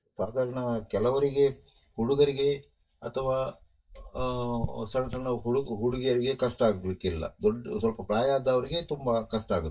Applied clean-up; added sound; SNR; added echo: neural mask model DeepFilterNet 3.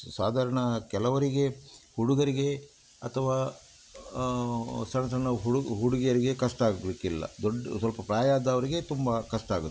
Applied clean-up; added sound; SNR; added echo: none; none; none; none.